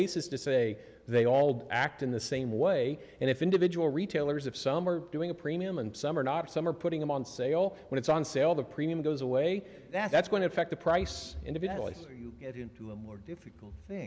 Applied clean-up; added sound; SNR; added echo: none; none; none; none.